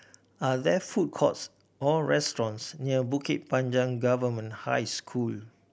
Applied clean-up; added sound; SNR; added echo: none; none; none; none.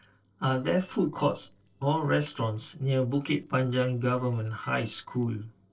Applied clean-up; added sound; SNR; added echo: neural separator model SepFormer DNS4.